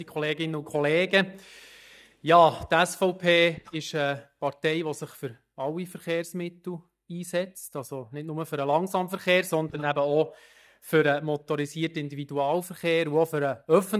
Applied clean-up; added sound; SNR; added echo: neural mask model DeepFilterNet 3.